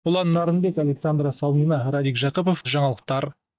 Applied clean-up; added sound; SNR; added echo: neural mask model DeepFilterNet 3.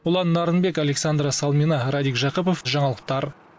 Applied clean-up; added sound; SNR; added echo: none; none; none; none.